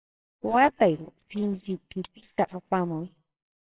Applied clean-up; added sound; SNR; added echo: neural separator model SepFormer WHAMR!.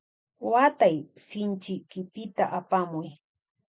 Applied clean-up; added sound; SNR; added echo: none; none; none; none.